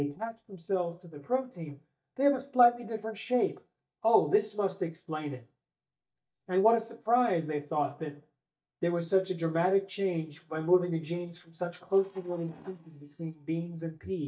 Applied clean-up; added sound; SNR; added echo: neural mask model DeepFilterNet 3.